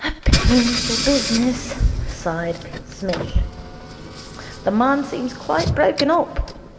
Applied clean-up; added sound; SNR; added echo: none; Engine / Car; 7 dB; reverberation time 2.9 s.